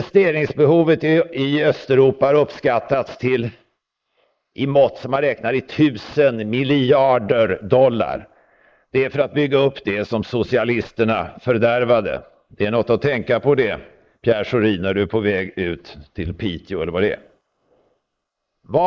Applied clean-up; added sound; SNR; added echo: neural mask model Resemble Enhance denoiser.